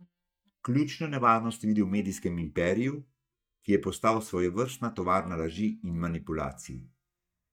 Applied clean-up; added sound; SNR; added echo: neural mask model DeepFilterNet 3.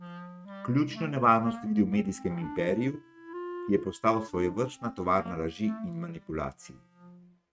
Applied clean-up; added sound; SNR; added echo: neural mask model RNNoise.